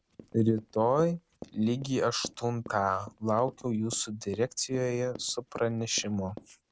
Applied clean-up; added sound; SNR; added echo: none; Run; 20 dB; none.